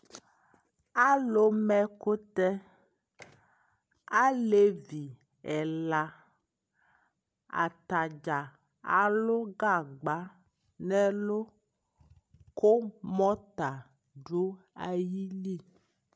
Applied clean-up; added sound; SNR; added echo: none; none; none; none.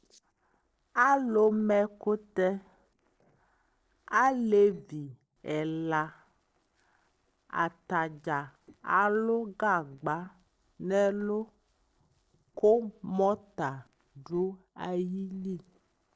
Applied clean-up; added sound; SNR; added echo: neural separator model SepFormer DNS4.